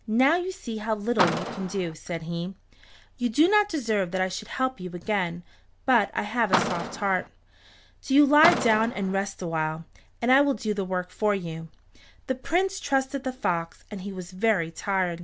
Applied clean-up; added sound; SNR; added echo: none; Car; 4 dB; none.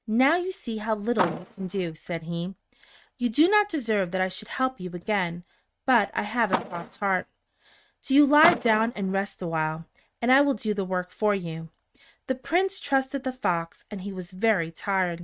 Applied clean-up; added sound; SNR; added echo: neural mask model RNNoise.